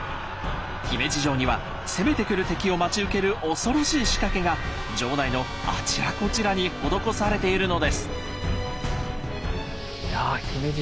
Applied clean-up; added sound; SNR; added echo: none; Trumpet; 19 dB; none.